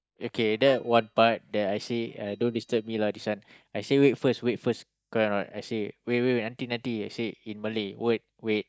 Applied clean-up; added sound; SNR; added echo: neural mask model DeepFilterNet 3.